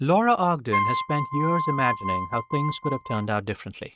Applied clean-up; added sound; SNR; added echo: neural mask model RNNoise.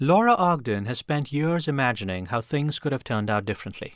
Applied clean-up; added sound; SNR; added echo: none; none; none; none.